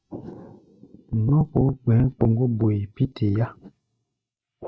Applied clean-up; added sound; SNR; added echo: neural mask model Resemble Enhance denoiser.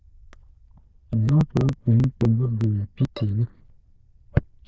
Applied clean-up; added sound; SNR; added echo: neural diffusion model UNIVERSE++.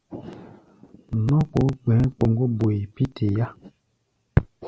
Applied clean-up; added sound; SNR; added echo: none; none; none; none.